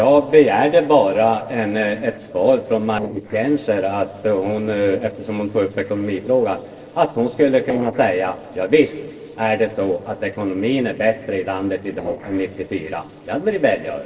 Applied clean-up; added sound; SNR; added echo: neural separator model SepFormer DNS4.